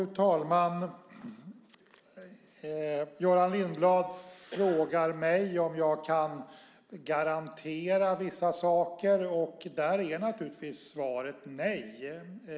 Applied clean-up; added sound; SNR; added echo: none; none; none; none.